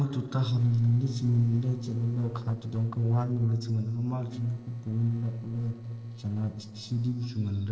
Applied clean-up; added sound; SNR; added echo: neural separator model SepFormer DNS4.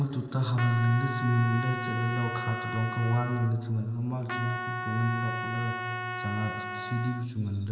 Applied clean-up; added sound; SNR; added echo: none; Trumpet; 6 dB; reverberation time 2.9 s.